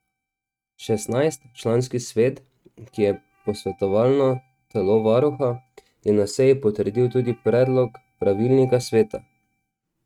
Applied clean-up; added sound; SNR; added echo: neural mask model RNNoise.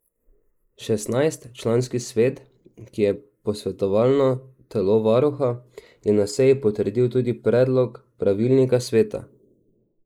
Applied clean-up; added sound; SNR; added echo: neural mask model Resemble Enhance denoiser.